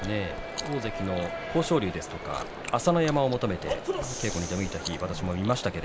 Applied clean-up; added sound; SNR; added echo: none; Chewing, mastication; 13 dB; none.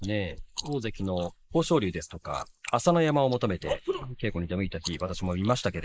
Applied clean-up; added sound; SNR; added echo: neural mask model Resemble Enhance denoiser.